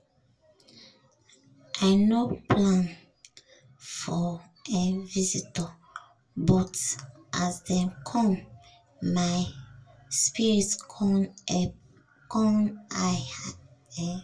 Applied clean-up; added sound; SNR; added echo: none; none; none; reverberation time 0.1 s.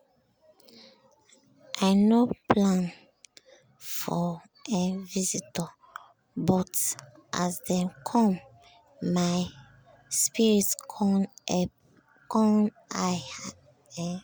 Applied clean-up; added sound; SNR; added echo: none; none; none; none.